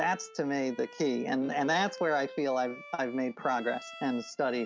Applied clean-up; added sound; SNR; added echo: none; Bowed string instrument; 17 dB; none.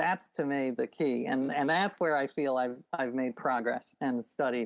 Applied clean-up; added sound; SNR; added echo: none; none; none; none.